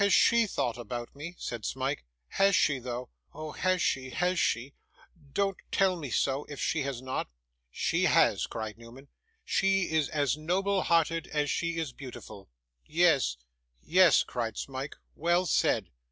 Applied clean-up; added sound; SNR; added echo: none; none; none; none.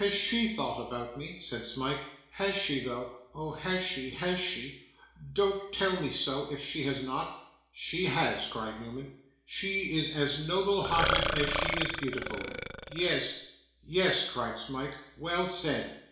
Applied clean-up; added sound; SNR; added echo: none; Burping, eructation; 2 dB; reverberation time 0.7 s.